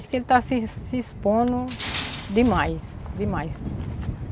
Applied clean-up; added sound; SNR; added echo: none; Tools; 9 dB; none.